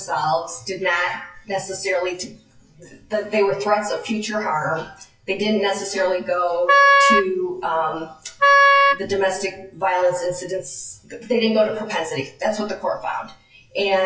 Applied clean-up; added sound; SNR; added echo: classical method WPE with log-MMSE.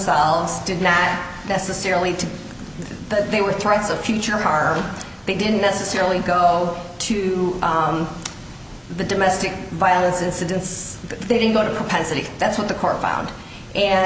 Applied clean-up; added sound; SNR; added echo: none; none; none; none.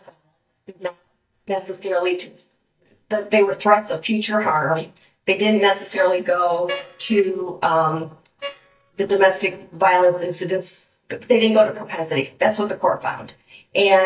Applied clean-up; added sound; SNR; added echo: neural mask model DeepFilterNet 3.